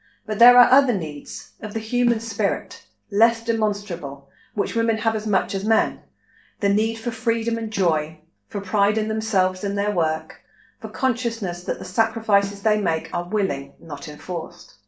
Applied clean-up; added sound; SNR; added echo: none; Snare drum; 11 dB; reverberation time 0.3 s.